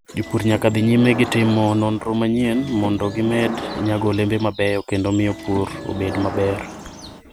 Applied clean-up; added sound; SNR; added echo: none; Subway, metro, underground / Sliding door; 11 dB; none.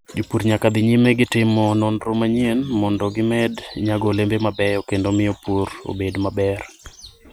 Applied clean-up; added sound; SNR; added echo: none; none; none; none.